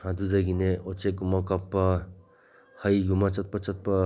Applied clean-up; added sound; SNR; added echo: none; none; none; none.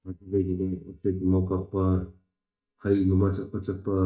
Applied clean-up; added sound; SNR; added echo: neural mask model DeepFilterNet 3.